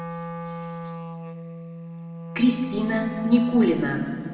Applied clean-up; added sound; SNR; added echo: none; Wind instrument, woodwind instrument; 11 dB; reverberation time 2.2 s.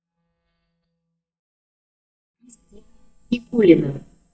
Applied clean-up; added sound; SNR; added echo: neural mask model DeepFilterNet 3.